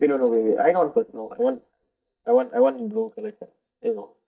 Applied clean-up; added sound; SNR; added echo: neural mask model DeepFilterNet 3.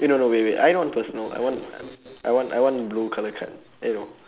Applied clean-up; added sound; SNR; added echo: none; none; none; none.